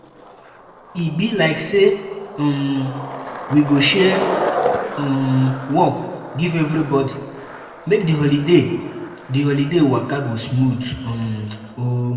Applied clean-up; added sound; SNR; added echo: none; Skateboard; 10 dB; reverberation time 1.2 s.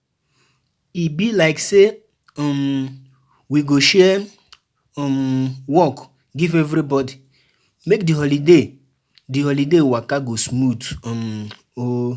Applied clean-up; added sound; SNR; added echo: none; none; none; none.